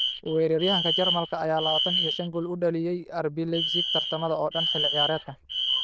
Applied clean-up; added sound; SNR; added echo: neural diffusion model UNIVERSE++.